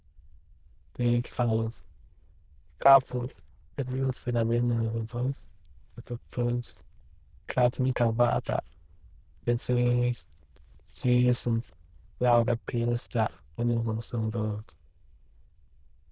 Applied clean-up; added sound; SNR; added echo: neural diffusion model UNIVERSE++.